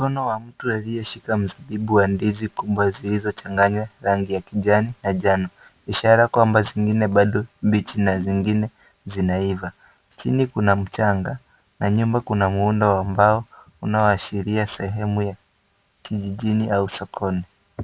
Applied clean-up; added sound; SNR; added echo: none; none; none; none.